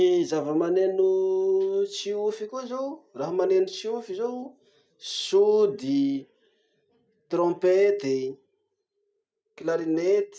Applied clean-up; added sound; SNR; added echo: none; none; none; none.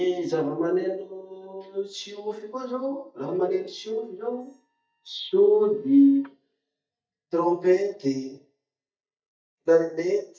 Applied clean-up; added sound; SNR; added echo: neural mask model DeepFilterNet 3.